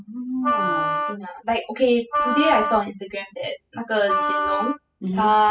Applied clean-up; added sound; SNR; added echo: classical method spectral subtraction.